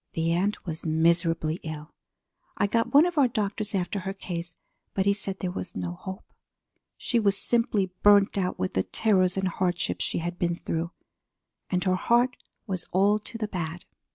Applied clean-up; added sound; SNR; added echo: none; none; none; none.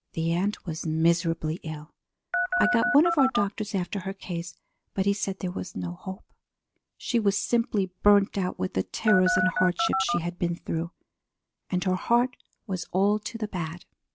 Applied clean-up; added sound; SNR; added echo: none; Telephone; 0 dB; none.